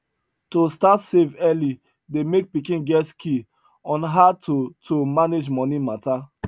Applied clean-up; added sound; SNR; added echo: none; none; none; none.